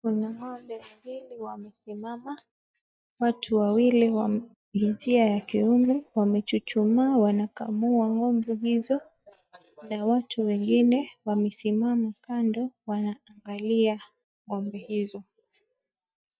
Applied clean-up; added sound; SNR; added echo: neural mask model DeepFilterNet 3.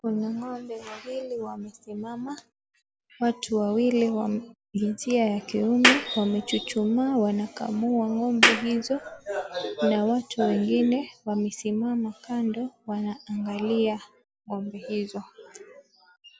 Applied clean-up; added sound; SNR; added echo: none; Clapping; -2 dB; none.